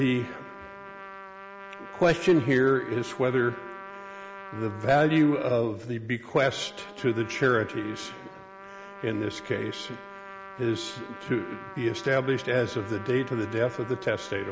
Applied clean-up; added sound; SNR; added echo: none; Trumpet; 15 dB; none.